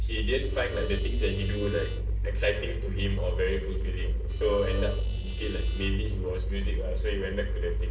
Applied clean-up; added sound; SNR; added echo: neural separator model SepFormer DNS4.